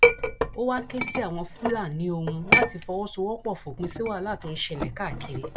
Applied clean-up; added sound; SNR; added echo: none; Chink, clink; -3 dB; none.